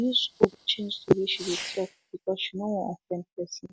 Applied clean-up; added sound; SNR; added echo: none; Fireworks; 14 dB; none.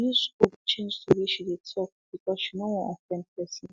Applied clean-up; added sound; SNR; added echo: none; none; none; none.